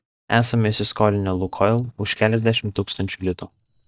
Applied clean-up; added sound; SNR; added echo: neural mask model DeepFilterNet 3.